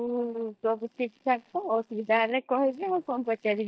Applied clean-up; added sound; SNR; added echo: neural mask model DeepFilterNet 3.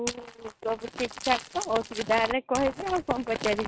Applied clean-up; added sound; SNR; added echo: neural mask model RNNoise.